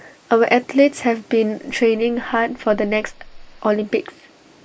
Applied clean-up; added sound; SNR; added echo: neural mask model Resemble Enhance denoiser.